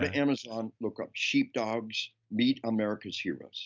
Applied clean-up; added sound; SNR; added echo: none; none; none; none.